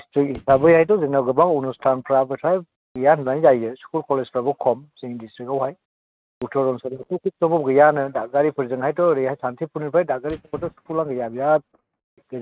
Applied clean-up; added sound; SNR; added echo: neural mask model RNNoise.